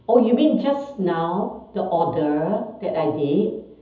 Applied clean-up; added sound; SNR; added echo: none; none; none; reverberation time 0.7 s.